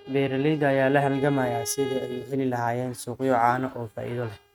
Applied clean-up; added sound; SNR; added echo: neural mask model RNNoise.